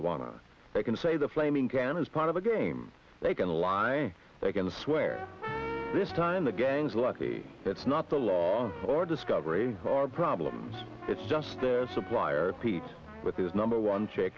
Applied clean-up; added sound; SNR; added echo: none; none; none; none.